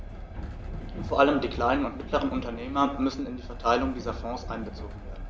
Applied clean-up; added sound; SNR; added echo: none; Train; 8 dB; none.